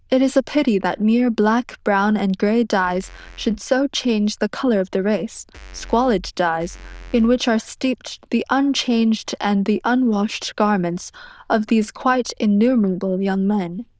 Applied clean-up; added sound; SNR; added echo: neural diffusion model UNIVERSE++.